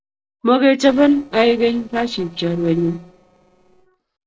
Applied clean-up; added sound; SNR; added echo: neural separator model SepFormer DNS4.